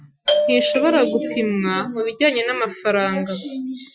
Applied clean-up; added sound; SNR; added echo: classical method Wiener filter.